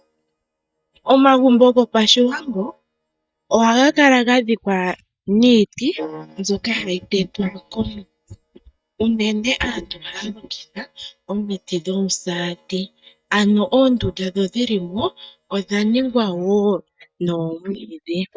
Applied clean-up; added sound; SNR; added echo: neural mask model DeepFilterNet 3.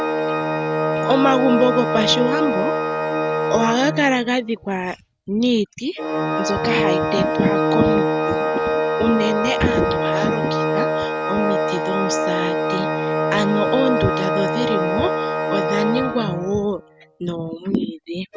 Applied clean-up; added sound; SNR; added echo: none; Organ; -1 dB; none.